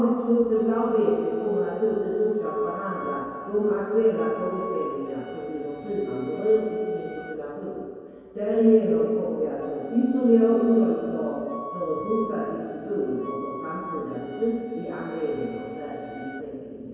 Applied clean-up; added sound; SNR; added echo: none; Wind instrument, woodwind instrument; 16 dB; reverberation time 2.2 s.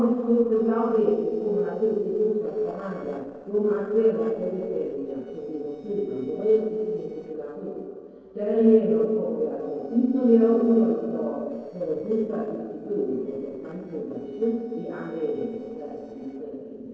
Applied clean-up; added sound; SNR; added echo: neural separator model SepFormer DNS4.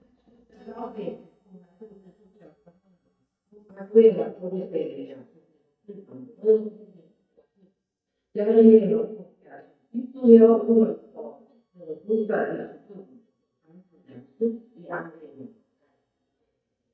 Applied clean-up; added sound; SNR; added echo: neural mask model DeepFilterNet 3.